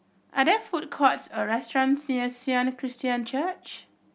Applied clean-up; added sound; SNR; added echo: none; none; none; none.